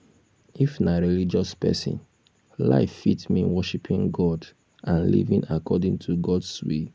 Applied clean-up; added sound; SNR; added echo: none; none; none; none.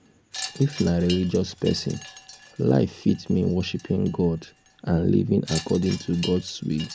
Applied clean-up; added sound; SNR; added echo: none; Wind chime; 16 dB; none.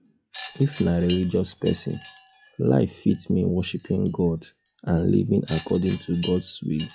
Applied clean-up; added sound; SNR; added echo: classical method log-MMSE.